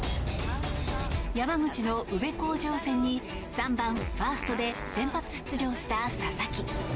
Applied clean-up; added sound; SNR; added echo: none; Fart; 12 dB; none.